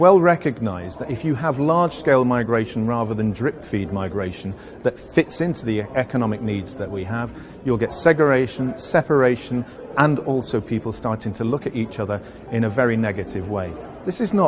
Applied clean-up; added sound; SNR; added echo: none; none; none; none.